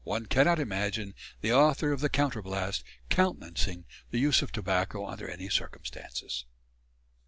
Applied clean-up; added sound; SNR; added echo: none; none; none; none.